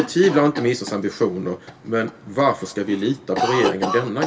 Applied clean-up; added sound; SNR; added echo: none; Cough; 8 dB; reverberation time 0.1 s.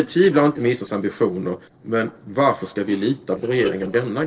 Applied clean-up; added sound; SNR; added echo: neural separator model SepFormer DNS4.